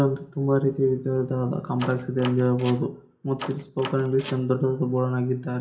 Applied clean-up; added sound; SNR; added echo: none; Door; 15 dB; reverberation time 0.4 s.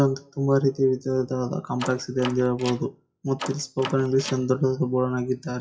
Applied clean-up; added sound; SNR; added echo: classical method WPE with log-MMSE.